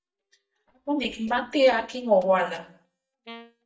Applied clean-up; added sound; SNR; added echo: neural mask model DeepFilterNet 3.